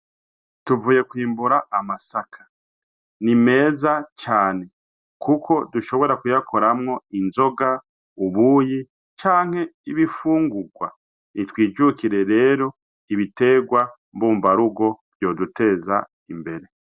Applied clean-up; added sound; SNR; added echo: none; none; none; none.